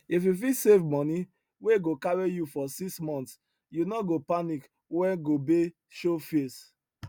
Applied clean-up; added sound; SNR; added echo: none; none; none; none.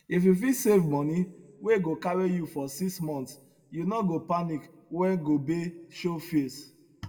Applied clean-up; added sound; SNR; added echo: none; none; none; reverberation time 0.7 s.